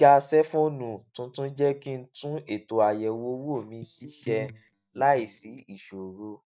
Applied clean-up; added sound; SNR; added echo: neural mask model DeepFilterNet 3.